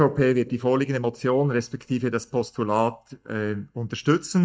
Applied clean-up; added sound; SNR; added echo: neural mask model DeepFilterNet 3.